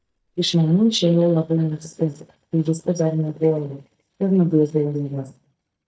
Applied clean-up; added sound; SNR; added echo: neural mask model DeepFilterNet 3.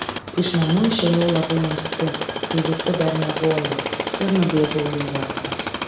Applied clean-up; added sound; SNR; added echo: none; Tools; 3 dB; reverberation time 1.0 s.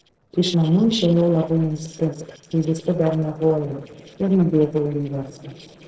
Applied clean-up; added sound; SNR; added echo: neural separator model SepFormer DNS4.